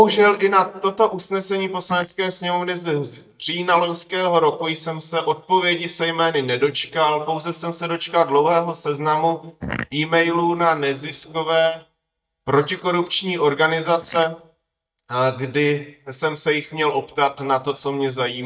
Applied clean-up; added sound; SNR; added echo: neural mask model DeepFilterNet 3.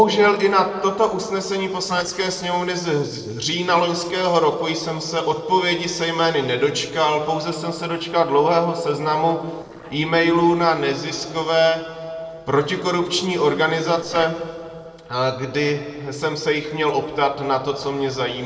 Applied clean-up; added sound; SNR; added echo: neural separator model SepFormer DNS4.